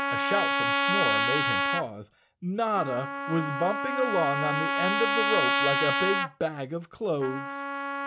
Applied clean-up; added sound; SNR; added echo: none; Trumpet; -2 dB; none.